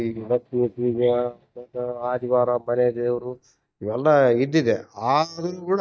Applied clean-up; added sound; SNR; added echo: neural mask model DeepFilterNet 3.